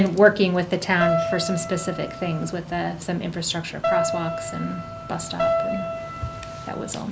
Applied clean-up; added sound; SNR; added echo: none; Keyboard (musical); 2 dB; none.